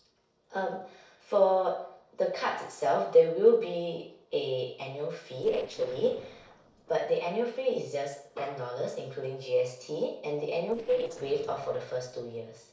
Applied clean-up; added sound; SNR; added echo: neural separator model SepFormer DNS4.